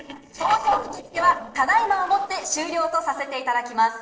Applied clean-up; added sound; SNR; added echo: neural separator model SepFormer DNS4.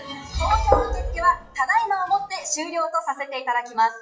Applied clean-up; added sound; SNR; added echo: classical method WPE with log-MMSE.